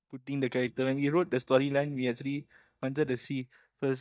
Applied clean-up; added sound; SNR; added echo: neural mask model DeepFilterNet 3.